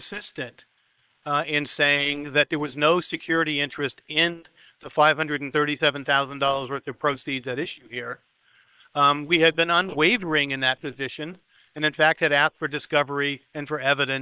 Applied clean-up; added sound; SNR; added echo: neural separator model SepFormer WHAM!.